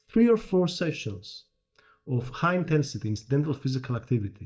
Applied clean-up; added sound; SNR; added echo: neural mask model DeepFilterNet 3.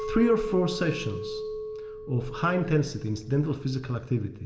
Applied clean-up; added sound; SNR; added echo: none; Chink, clink; 9 dB; reverberation time 1.1 s.